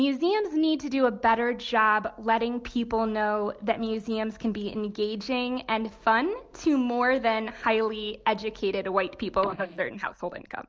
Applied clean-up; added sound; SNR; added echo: neural mask model DeepFilterNet 3.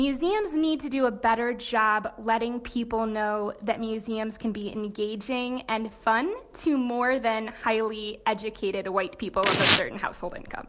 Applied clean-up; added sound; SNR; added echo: none; Tearing; -3 dB; none.